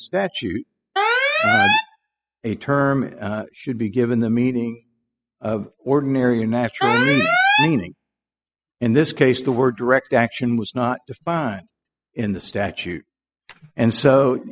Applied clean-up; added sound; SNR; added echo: classical method spectral subtraction.